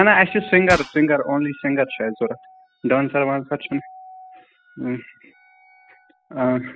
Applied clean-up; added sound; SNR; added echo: classical method spectral subtraction.